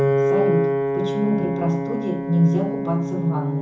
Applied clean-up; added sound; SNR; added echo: none; Piano; 0 dB; reverberation time 0.6 s.